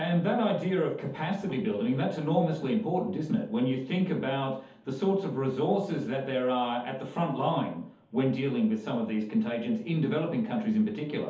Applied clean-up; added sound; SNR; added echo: none; none; none; reverberation time 0.6 s.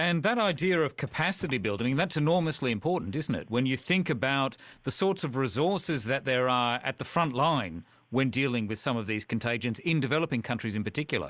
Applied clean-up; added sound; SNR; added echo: none; none; none; none.